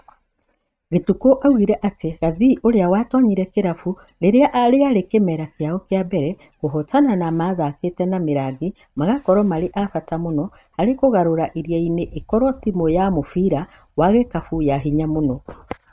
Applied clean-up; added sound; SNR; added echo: neural mask model RNNoise.